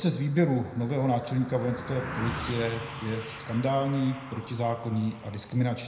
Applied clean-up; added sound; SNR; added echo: none; Car passing by; 12 dB; reverberation time 0.7 s.